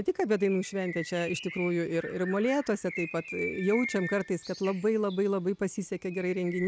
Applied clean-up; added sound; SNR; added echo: none; Bird; 13 dB; none.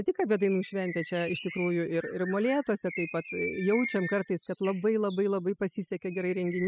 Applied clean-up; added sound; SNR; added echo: classical method spectral subtraction.